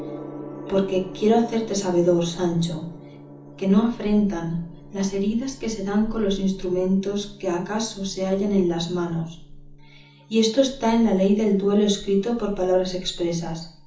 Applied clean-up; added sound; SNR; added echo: none; Gong; 19 dB; reverberation time 0.7 s.